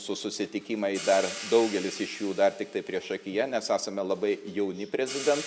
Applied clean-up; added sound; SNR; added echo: none; Hi-hat; 14 dB; none.